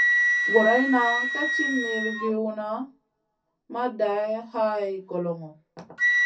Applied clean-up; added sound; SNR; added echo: none; Wind instrument, woodwind instrument; 0 dB; reverberation time 0.3 s.